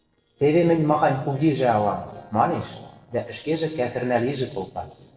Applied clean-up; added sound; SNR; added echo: neural separator model SepFormer DNS4.